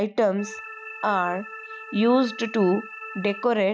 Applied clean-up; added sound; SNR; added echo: none; Organ; 14 dB; none.